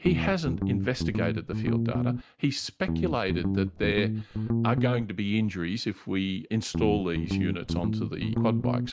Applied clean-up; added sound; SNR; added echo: none; Guitar; -1 dB; none.